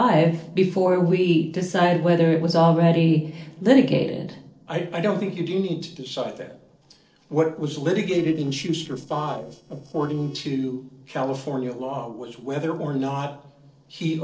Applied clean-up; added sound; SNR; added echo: neural separator model SepFormer DNS4.